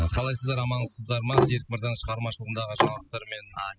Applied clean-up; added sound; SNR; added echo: classical method spectral subtraction.